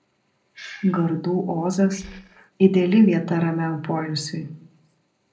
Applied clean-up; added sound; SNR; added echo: neural separator model SepFormer DNS4.